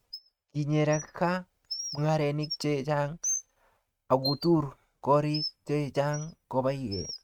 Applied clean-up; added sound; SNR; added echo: neural mask model RNNoise.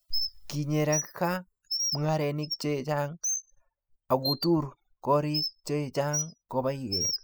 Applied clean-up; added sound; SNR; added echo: classical method spectral subtraction.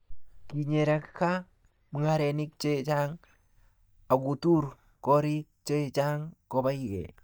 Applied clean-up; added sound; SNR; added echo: neural mask model DeepFilterNet 3.